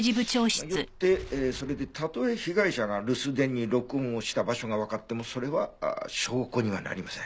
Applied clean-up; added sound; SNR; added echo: none; Boom; 19 dB; none.